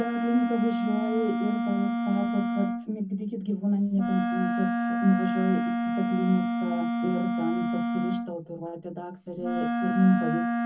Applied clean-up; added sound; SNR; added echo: none; Wind instrument, woodwind instrument; 0 dB; reverberation time 0.3 s.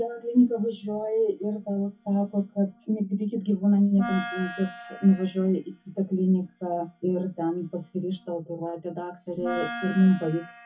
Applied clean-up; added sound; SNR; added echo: classical method WPE with log-MMSE.